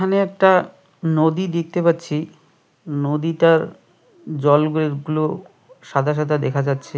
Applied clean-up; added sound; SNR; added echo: none; none; none; none.